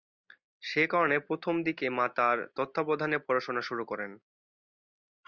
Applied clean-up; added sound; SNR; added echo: none; none; none; none.